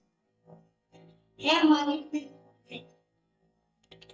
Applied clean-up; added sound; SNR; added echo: neural mask model DeepFilterNet 3.